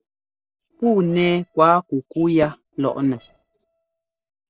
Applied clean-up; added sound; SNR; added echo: neural separator model SepFormer DNS4.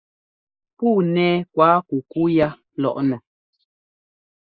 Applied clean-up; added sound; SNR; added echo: neural mask model Resemble Enhance denoiser.